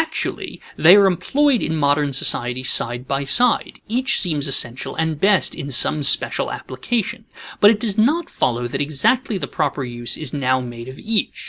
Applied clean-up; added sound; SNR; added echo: none; none; none; none.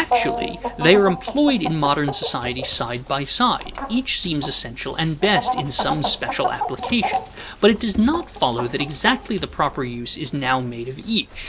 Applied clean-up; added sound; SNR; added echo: none; Chicken, rooster; 7 dB; none.